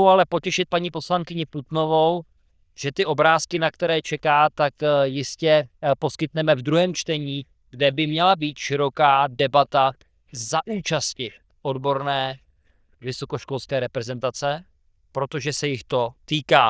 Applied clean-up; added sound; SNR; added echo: neural diffusion model UNIVERSE++.